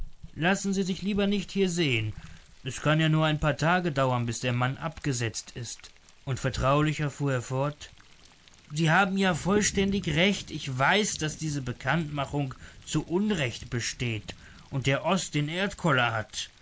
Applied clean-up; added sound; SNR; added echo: none; Thunder; 18 dB; none.